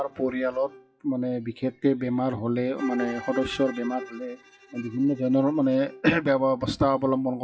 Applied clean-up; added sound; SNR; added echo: classical method WPE with log-MMSE.